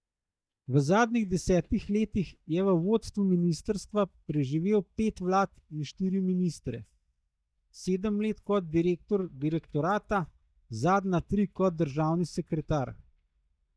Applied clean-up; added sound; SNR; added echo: neural mask model DeepFilterNet 3.